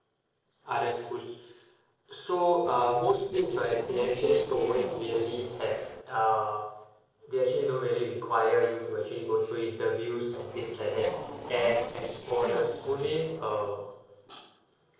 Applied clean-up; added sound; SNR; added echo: neural separator model SepFormer DNS4.